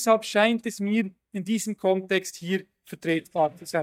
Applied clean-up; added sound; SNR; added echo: neural mask model DeepFilterNet 3.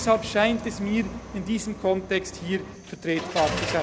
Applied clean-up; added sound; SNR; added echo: none; Car; 9 dB; none.